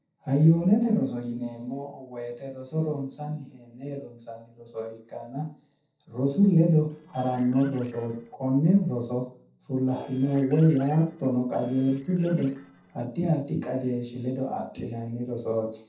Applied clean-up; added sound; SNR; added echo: neural separator model SepFormer DNS4.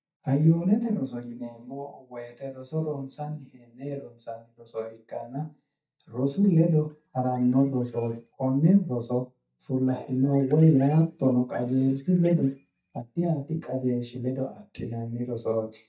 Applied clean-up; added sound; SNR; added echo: neural mask model DeepFilterNet 3.